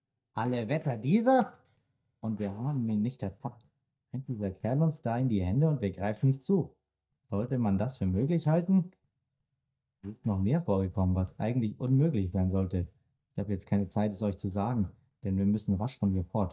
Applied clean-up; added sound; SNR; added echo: neural mask model DeepFilterNet 3.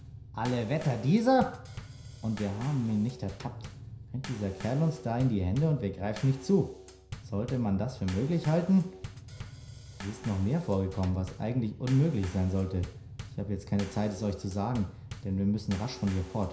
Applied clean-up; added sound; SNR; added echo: none; Bass drum / Snare drum / Drum kit; 14 dB; reverberation time 0.5 s.